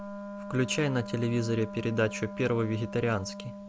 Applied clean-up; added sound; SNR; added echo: none; Wind instrument, woodwind instrument; 10 dB; none.